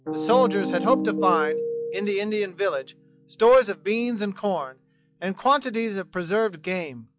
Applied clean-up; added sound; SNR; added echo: classical method log-MMSE.